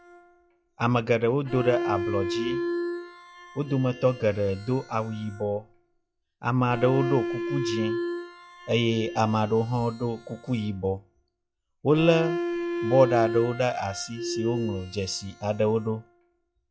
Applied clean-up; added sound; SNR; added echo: classical method log-MMSE.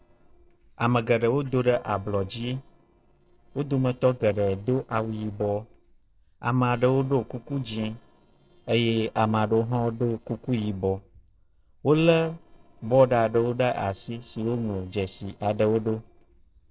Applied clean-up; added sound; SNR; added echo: neural separator model SepFormer DNS4.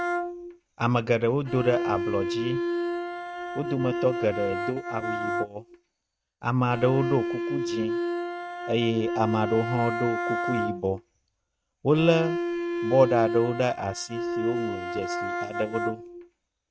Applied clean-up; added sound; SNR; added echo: neural mask model RNNoise.